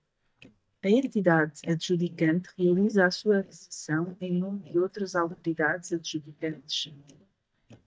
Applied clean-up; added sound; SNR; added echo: neural mask model DeepFilterNet 3.